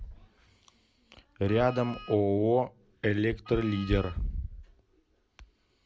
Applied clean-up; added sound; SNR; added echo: none; Wind instrument, woodwind instrument; 18 dB; none.